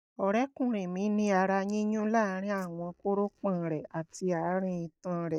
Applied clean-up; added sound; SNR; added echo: neural mask model DeepFilterNet 3.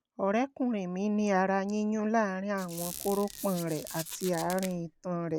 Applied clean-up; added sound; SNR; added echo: none; Squeak; 13 dB; none.